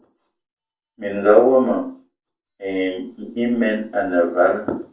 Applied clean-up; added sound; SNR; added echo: none; none; none; reverberation time 0.3 s.